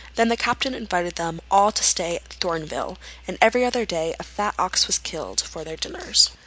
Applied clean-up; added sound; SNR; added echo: none; none; none; none.